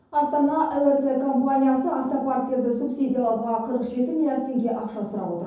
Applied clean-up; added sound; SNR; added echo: none; none; none; reverberation time 0.9 s.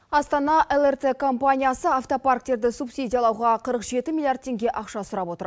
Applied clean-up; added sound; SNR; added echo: none; none; none; none.